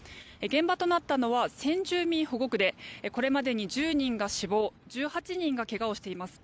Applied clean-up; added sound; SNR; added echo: none; none; none; none.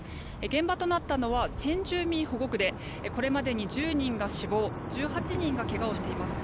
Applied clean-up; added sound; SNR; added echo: none; Chirp, tweet; 5 dB; none.